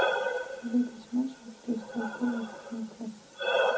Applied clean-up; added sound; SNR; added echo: none; Breathing; -1 dB; reverberation time 0.4 s.